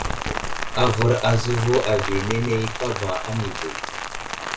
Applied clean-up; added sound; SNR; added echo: none; Rain; 4 dB; reverberation time 0.2 s.